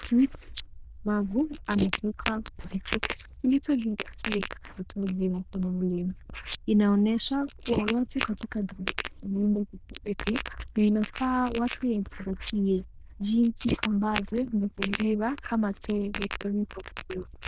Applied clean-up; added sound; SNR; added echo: neural diffusion model UNIVERSE++.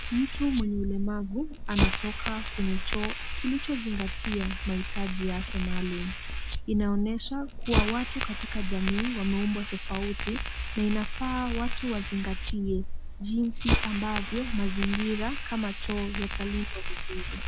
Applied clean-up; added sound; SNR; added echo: none; Fire; -1 dB; none.